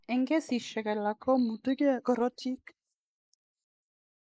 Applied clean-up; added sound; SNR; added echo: neural mask model Resemble Enhance denoiser.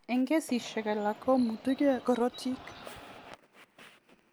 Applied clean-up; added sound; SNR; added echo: none; Bird; 18 dB; none.